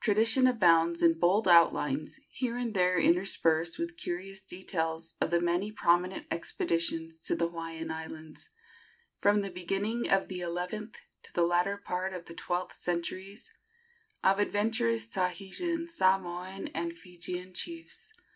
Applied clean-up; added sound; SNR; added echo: none; none; none; none.